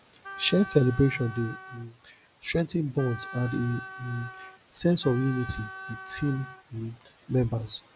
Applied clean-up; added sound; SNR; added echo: none; Wind instrument, woodwind instrument; 13 dB; none.